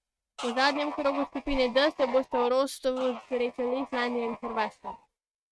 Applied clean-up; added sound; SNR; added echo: neural mask model RNNoise.